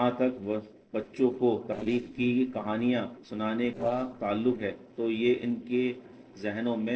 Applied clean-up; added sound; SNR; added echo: neural separator model SepFormer DNS4.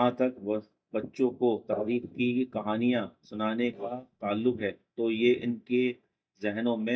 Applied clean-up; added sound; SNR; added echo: neural mask model DeepFilterNet 3.